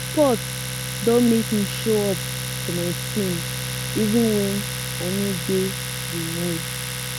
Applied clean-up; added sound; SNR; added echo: none; Domestic sounds, home sounds; 4 dB; none.